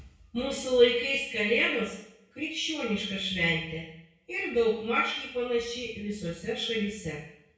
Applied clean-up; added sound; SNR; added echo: none; none; none; reverberation time 0.6 s.